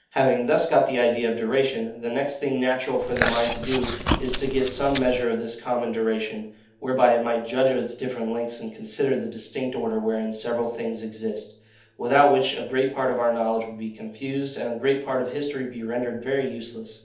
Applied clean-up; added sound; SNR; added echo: none; Chewing, mastication; 3 dB; reverberation time 0.6 s.